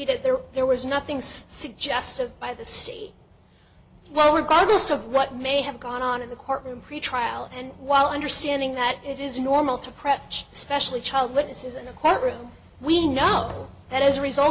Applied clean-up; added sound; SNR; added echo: none; none; none; none.